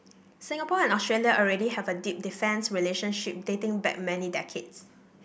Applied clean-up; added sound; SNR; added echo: none; none; none; none.